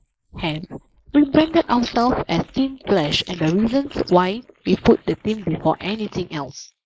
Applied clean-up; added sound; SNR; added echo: neural mask model Resemble Enhance denoiser.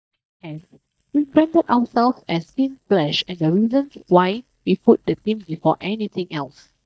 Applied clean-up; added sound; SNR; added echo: neural mask model DeepFilterNet 3.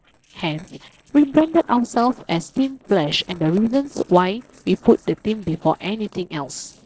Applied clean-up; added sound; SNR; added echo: neural separator model SepFormer DNS4.